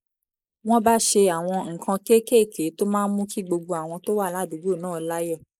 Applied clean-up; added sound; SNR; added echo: neural mask model Resemble Enhance denoiser.